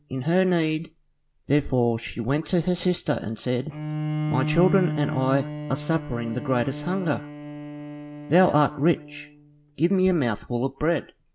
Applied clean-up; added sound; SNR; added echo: none; Bowed string instrument; 9 dB; none.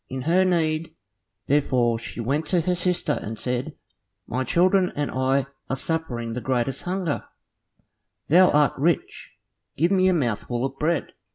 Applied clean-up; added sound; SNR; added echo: none; none; none; none.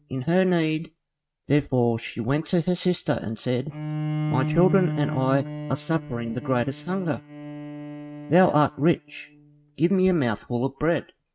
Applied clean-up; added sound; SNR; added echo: neural mask model RNNoise.